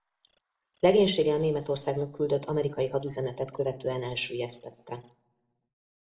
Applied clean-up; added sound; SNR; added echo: neural separator model SepFormer DNS4.